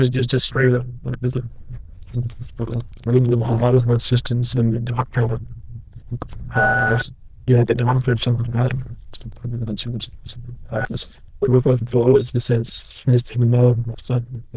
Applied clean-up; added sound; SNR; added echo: neural diffusion model UNIVERSE++.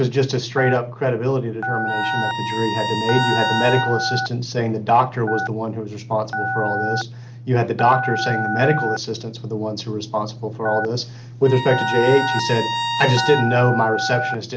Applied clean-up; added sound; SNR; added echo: none; Bowed string instrument + Telephone; 3 dB; none.